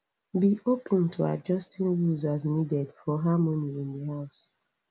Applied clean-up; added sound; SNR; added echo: none; none; none; none.